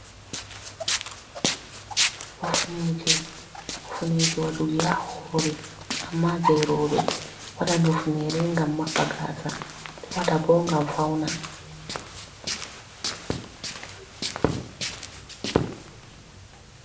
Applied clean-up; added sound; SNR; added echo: none; Walk, footsteps; 4 dB; reverberation time 0.7 s.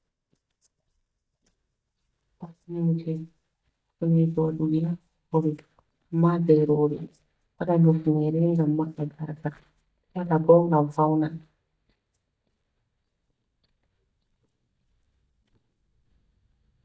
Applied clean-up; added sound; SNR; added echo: neural mask model DeepFilterNet 3.